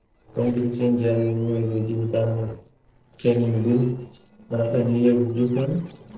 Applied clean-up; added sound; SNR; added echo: neural separator model SepFormer DNS4.